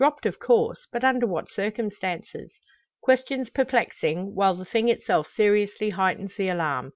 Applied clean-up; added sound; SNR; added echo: none; none; none; none.